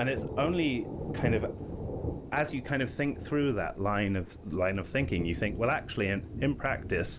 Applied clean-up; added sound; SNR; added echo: none; Thunder; 7 dB; none.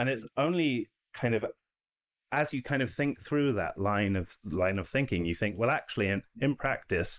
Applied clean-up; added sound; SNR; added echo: neural mask model Resemble Enhance denoiser.